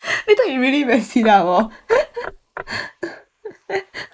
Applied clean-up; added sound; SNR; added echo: neural mask model Resemble Enhance denoiser.